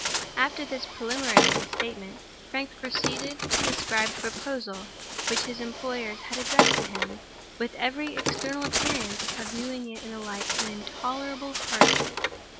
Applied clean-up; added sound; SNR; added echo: none; Bird; -4 dB; none.